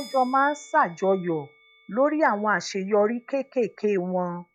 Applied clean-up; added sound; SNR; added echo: classical method log-MMSE.